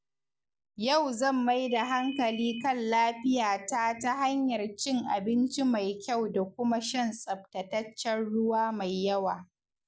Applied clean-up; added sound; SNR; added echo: none; Ringtone; 15 dB; none.